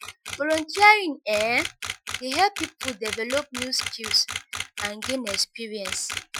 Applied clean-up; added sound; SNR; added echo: classical method Wiener filter.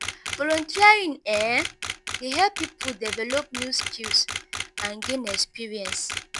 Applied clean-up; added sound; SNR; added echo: none; Camera; 8 dB; none.